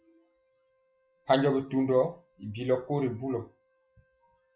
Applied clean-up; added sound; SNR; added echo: classical method log-MMSE.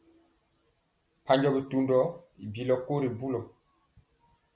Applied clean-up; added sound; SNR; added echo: none; none; none; none.